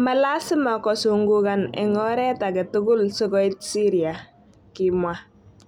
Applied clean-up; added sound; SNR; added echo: none; none; none; none.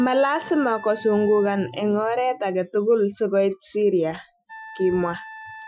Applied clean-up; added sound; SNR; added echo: classical method Wiener filter.